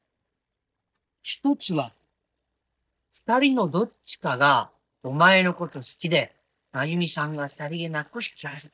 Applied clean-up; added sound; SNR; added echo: neural mask model DeepFilterNet 3.